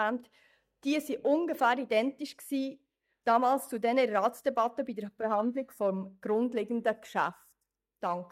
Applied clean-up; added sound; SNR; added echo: neural mask model DeepFilterNet 3.